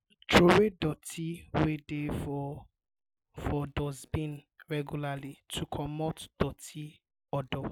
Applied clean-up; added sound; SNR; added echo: none; none; none; none.